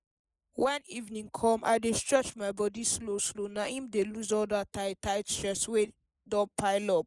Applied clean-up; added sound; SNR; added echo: neural mask model Resemble Enhance denoiser.